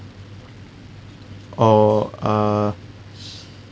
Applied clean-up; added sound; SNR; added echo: none; none; none; none.